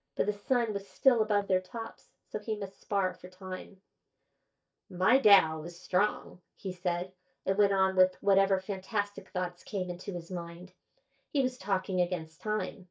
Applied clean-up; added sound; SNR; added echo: neural mask model DeepFilterNet 3.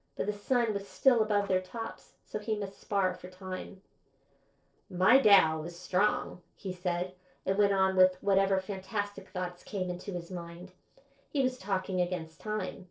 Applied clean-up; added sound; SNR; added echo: neural separator model SepFormer DNS4.